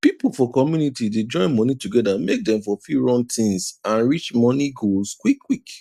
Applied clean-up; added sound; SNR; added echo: none; none; none; none.